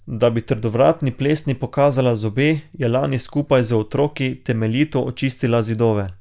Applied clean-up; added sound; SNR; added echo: none; none; none; none.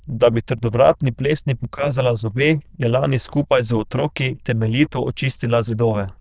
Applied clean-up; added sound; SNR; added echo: neural diffusion model UNIVERSE++.